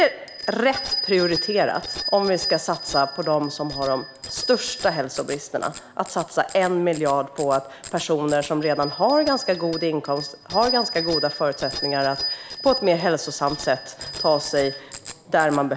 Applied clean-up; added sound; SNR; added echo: none; Bicycle bell; 9 dB; none.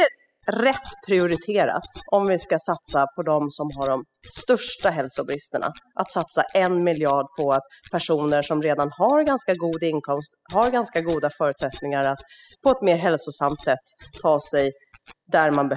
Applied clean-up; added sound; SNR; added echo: classical method spectral subtraction.